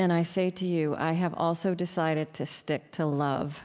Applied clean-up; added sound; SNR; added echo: none; none; none; none.